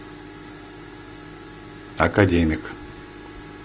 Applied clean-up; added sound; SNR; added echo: none; none; none; none.